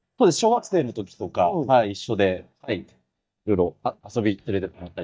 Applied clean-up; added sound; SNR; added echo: neural mask model DeepFilterNet 3.